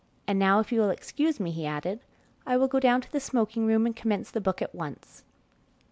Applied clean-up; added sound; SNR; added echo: none; none; none; none.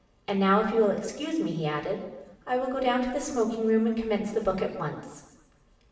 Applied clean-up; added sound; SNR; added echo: none; none; none; reverberation time 1.0 s.